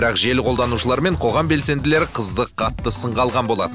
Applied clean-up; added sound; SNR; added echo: none; none; none; none.